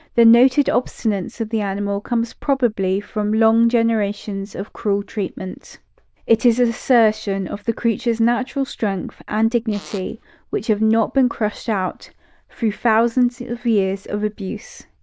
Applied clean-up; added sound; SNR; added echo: neural diffusion model UNIVERSE++.